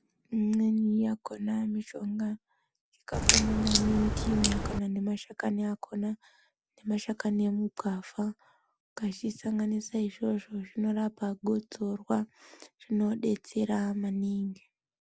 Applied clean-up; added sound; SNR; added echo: none; Crack; -3 dB; none.